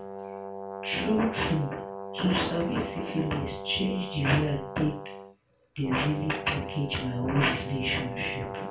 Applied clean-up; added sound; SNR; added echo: none; Brass instrument; 9 dB; reverberation time 0.4 s.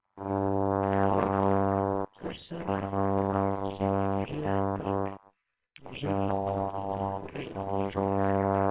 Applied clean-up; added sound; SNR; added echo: neural separator model SepFormer WHAMR!.